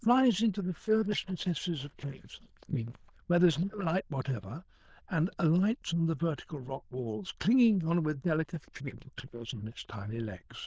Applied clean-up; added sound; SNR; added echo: neural diffusion model UNIVERSE++.